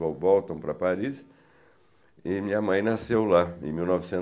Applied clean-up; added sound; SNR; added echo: none; none; none; none.